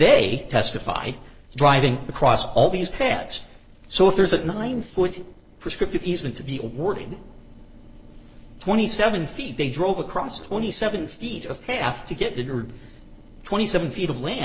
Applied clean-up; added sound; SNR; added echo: neural separator model SepFormer DNS4.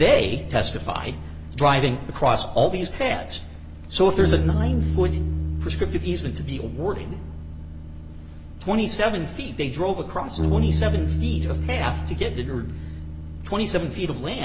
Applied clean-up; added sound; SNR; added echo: none; Bass guitar; 3 dB; none.